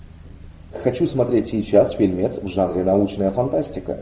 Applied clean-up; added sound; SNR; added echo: none; none; none; none.